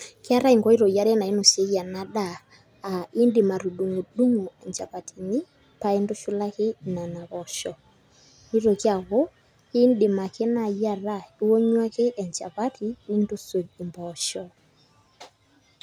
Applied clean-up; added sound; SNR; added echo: none; none; none; none.